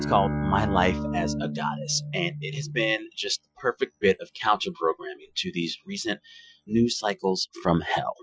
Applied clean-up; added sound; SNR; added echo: classical method Wiener filter.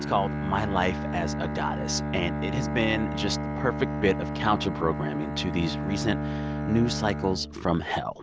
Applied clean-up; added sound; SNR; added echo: none; Bowed string instrument; 3 dB; none.